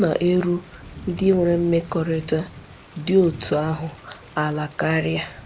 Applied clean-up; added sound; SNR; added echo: none; Thunder / Rain; 18 dB; none.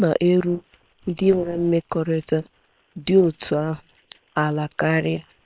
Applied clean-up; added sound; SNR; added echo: neural separator model SepFormer WHAM!.